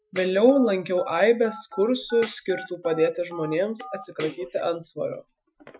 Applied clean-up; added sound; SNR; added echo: classical method Wiener filter.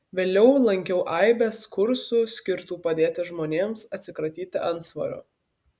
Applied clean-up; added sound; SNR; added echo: none; none; none; none.